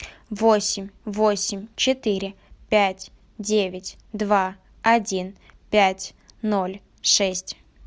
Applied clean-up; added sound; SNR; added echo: none; none; none; none.